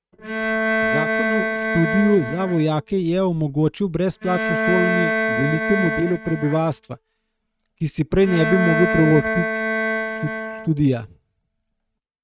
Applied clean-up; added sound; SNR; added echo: neural mask model RNNoise.